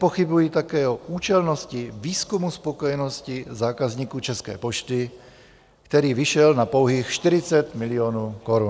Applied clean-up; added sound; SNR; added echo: none; none; none; none.